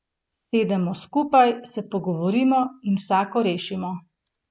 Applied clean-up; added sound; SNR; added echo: none; none; none; none.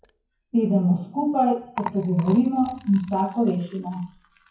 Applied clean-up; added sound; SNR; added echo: classical method WPE with log-MMSE.